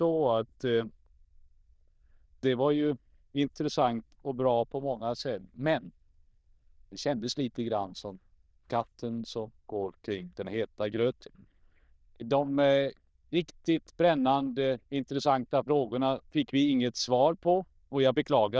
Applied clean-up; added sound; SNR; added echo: neural diffusion model UNIVERSE++.